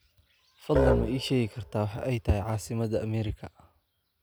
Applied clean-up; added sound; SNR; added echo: none; Musical instrument; 2 dB; none.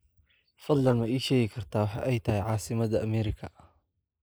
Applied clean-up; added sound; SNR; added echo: neural mask model Resemble Enhance denoiser.